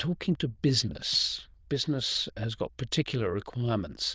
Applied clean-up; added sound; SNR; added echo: neural diffusion model UNIVERSE++.